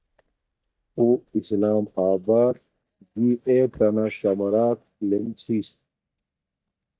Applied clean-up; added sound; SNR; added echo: neural mask model DeepFilterNet 3.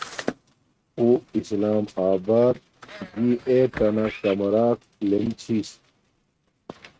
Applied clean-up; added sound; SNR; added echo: neural mask model RNNoise.